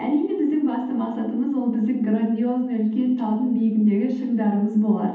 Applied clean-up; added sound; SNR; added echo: none; none; none; reverberation time 0.8 s.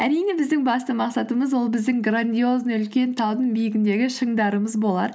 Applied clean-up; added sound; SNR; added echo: none; none; none; none.